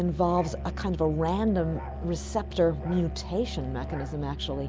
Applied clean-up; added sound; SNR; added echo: none; Musical instrument; 8 dB; none.